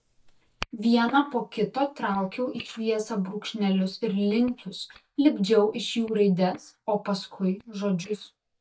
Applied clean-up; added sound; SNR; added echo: neural mask model DeepFilterNet 3.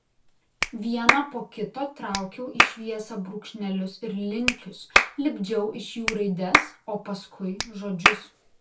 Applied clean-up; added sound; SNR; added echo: none; Clapping; -3 dB; reverberation time 0.2 s.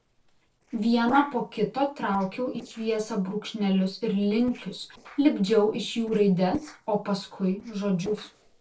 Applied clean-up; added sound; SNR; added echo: neural separator model SepFormer DNS4.